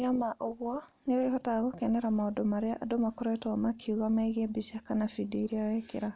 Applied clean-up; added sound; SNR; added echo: none; none; none; none.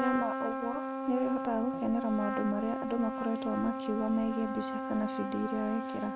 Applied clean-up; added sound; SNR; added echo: none; Trumpet; 3 dB; none.